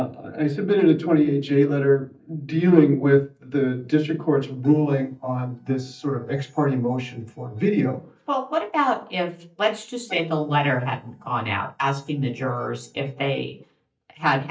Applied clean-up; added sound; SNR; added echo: neural mask model DeepFilterNet 3.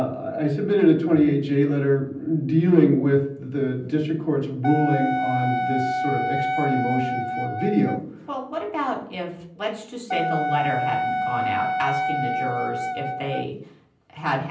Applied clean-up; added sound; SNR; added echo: none; Wind instrument, woodwind instrument; 2 dB; reverberation time 0.6 s.